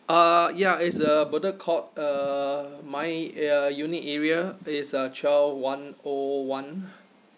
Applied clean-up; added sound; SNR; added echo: none; none; none; none.